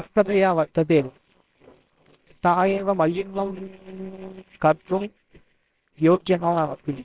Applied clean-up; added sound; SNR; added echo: neural separator model SepFormer WHAMR!.